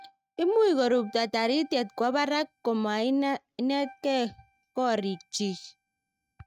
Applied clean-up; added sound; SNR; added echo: neural mask model RNNoise.